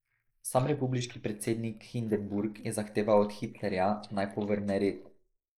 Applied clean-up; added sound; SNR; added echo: neural mask model Resemble Enhance denoiser.